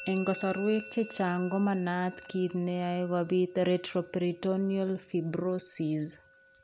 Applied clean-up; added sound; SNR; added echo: none; Musical instrument; 19 dB; none.